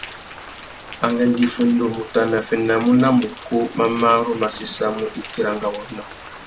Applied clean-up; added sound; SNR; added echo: none; Rain; 16 dB; none.